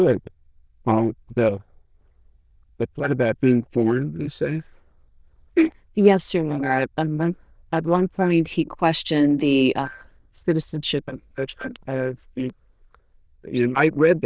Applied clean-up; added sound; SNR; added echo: neural diffusion model UNIVERSE++.